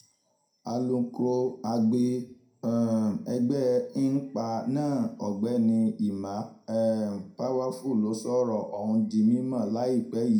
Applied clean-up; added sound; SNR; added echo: none; none; none; reverberation time 0.4 s.